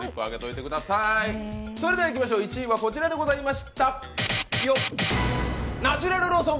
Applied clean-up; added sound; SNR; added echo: none; none; none; none.